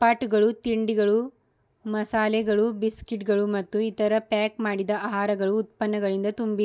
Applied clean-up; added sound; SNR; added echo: none; none; none; none.